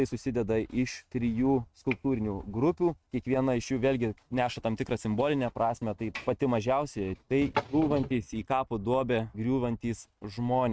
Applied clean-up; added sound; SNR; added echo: neural mask model RNNoise.